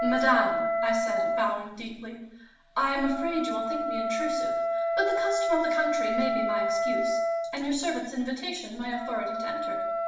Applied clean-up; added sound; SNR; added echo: none; Wind instrument, woodwind instrument; -2 dB; reverberation time 0.7 s.